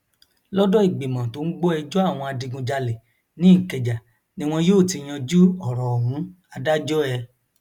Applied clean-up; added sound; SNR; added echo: none; none; none; none.